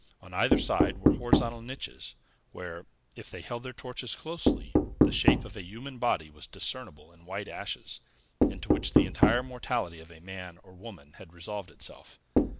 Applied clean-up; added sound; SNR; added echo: none; Knock; -5 dB; none.